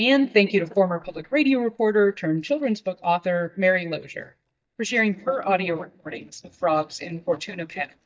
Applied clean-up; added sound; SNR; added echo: neural mask model DeepFilterNet 3.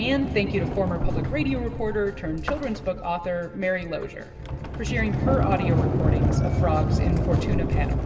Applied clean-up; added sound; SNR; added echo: none; Sliding door; -1 dB; reverberation time 2.9 s.